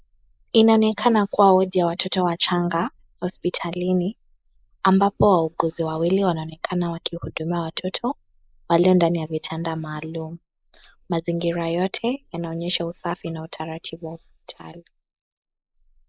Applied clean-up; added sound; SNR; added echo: neural mask model Resemble Enhance denoiser.